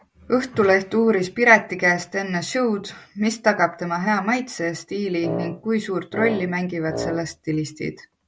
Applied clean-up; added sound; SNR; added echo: none; Wind instrument, woodwind instrument; 9 dB; none.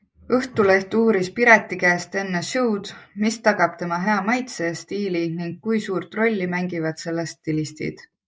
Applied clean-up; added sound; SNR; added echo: neural mask model Resemble Enhance denoiser.